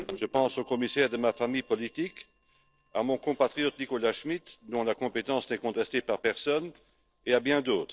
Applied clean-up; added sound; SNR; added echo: neural separator model SepFormer DNS4.